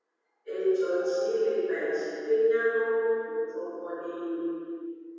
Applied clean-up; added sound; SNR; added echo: none; none; none; reverberation time 2.1 s.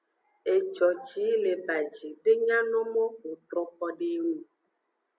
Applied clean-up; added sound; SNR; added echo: none; none; none; none.